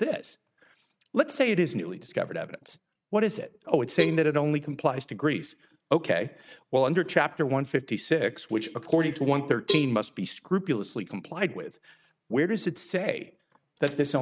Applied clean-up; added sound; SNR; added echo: neural mask model RNNoise.